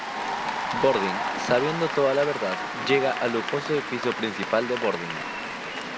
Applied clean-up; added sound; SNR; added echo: none; Applause / Cheering; 4 dB; none.